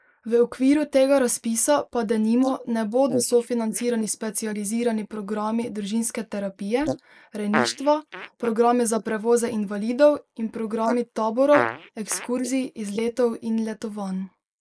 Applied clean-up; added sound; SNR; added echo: neural mask model Resemble Enhance denoiser.